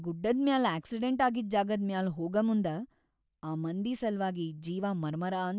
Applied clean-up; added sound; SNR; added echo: none; none; none; none.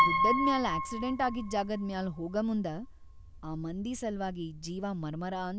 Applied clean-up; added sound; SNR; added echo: none; Piano; 1 dB; none.